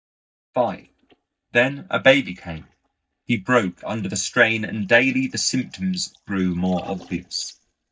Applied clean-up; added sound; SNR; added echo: neural mask model DeepFilterNet 3.